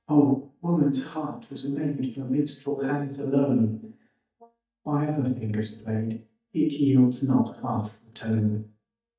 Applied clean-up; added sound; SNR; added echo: neural mask model DeepFilterNet 3.